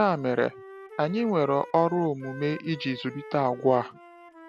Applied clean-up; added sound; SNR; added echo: none; Wind instrument, woodwind instrument; 18 dB; none.